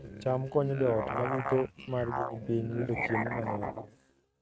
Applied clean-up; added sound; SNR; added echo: neural mask model RNNoise.